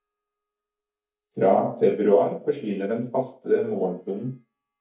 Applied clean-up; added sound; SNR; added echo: neural mask model DeepFilterNet 3.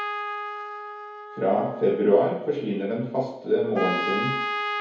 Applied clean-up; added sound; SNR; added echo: none; Trumpet; 6 dB; reverberation time 2.0 s.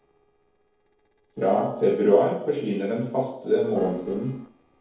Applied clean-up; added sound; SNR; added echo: neural separator model SepFormer DNS4.